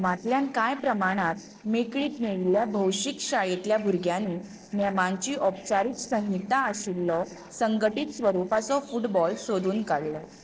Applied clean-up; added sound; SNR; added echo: neural separator model SepFormer DNS4.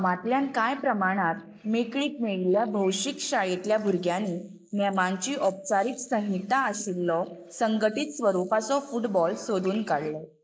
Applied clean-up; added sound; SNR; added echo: neural mask model Resemble Enhance denoiser.